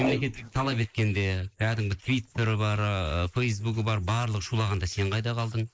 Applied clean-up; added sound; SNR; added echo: neural mask model Resemble Enhance denoiser.